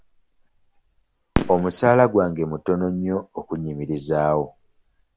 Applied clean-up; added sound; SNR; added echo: none; Fireworks; 11 dB; none.